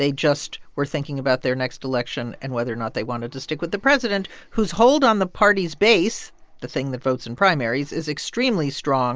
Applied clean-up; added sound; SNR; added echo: none; none; none; none.